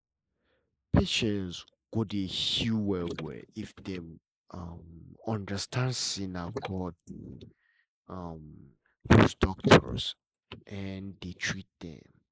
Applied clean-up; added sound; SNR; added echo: neural mask model Resemble Enhance denoiser.